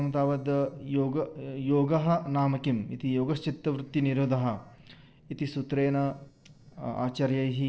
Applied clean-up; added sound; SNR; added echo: neural separator model SepFormer DNS4.